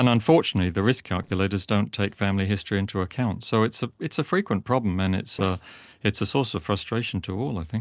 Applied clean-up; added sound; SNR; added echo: neural separator model SepFormer DNS4.